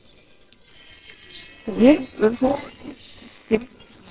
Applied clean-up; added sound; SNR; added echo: neural separator model SepFormer WHAMR!.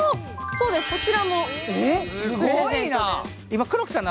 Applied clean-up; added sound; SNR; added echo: none; none; none; none.